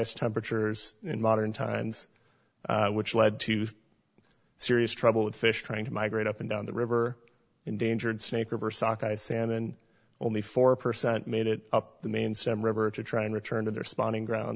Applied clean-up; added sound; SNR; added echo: none; none; none; none.